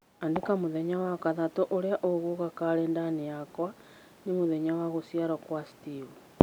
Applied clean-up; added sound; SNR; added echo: none; none; none; none.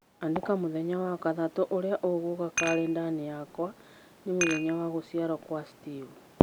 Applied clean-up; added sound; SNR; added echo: none; Dishes, pots, and pans; 7 dB; none.